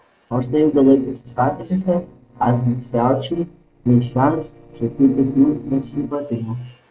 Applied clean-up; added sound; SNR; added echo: neural separator model SepFormer DNS4.